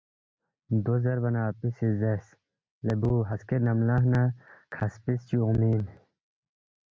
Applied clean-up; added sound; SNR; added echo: none; none; none; none.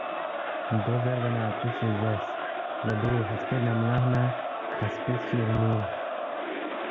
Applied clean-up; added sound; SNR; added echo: none; Crowd; 3 dB; none.